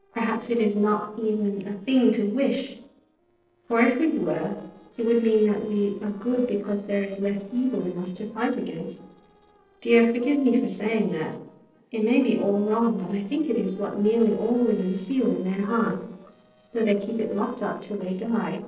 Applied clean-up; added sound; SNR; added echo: neural separator model SepFormer DNS4.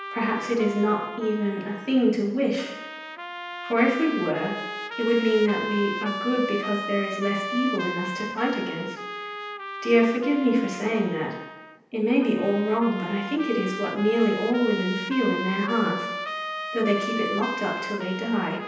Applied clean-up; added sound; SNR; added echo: none; Trumpet; 8 dB; reverberation time 0.9 s.